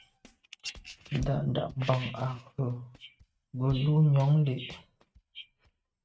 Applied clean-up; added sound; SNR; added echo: neural mask model RNNoise.